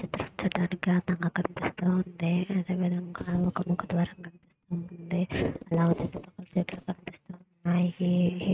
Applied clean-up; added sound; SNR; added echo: neural mask model RNNoise.